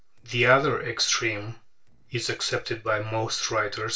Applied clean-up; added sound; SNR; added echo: neural separator model SepFormer DNS4.